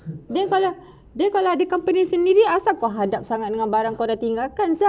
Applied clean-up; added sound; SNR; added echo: none; none; none; none.